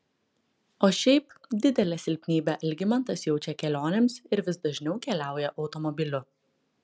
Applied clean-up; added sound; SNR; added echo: none; none; none; none.